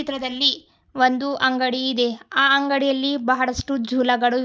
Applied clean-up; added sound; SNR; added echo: none; none; none; none.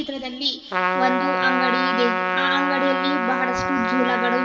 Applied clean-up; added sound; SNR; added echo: none; Trumpet; -1 dB; reverberation time 2.2 s.